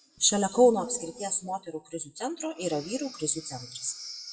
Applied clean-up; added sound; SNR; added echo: classical method WPE with log-MMSE.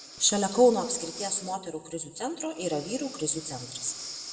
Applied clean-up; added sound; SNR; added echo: none; Breathing; 15 dB; reverberation time 1.2 s.